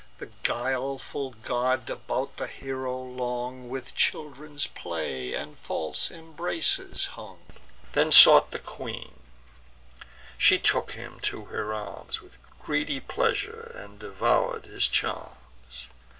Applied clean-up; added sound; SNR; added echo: none; none; none; none.